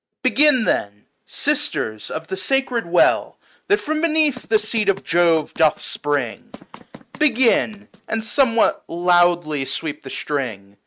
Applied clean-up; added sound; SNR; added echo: neural mask model RNNoise.